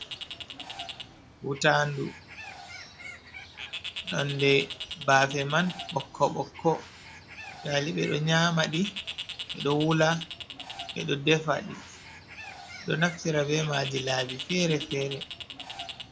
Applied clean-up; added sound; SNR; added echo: none; Bird; 11 dB; none.